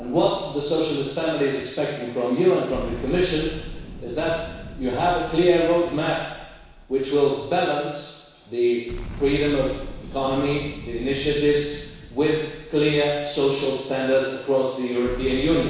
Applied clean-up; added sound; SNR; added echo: none; Explosion; 15 dB; reverberation time 1.1 s.